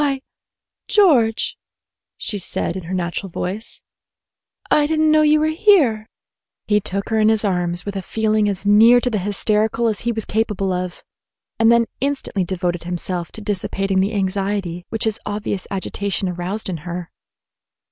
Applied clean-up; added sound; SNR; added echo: none; none; none; none.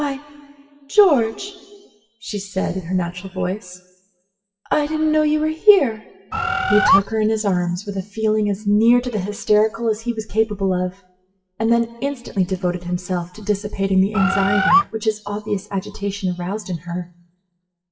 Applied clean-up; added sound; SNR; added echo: classical method WPE with log-MMSE.